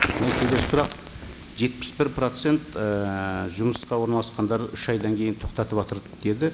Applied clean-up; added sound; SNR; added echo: neural mask model Resemble Enhance denoiser.